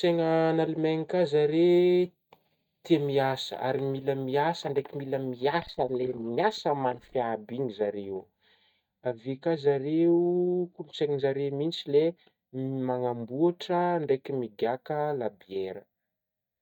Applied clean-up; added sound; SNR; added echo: neural mask model DeepFilterNet 3.